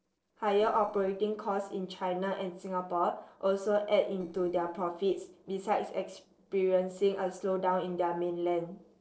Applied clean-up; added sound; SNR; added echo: neural separator model SepFormer DNS4.